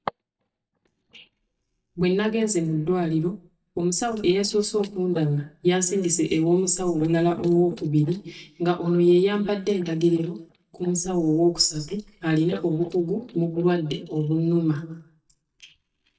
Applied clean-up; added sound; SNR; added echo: neural mask model DeepFilterNet 3.